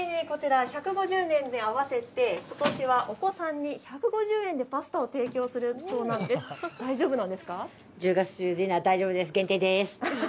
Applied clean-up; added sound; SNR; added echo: none; Squeak; 18 dB; none.